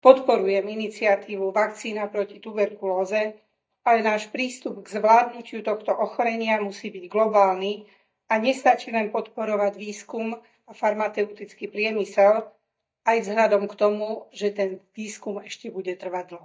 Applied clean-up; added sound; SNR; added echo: neural mask model DeepFilterNet 3.